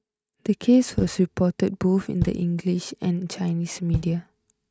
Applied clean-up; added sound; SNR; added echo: neural mask model RNNoise.